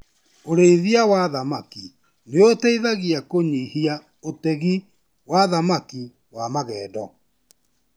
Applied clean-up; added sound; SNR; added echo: none; none; none; none.